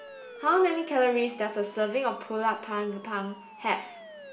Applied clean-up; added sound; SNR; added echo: none; Siren; 18 dB; reverberation time 2.5 s.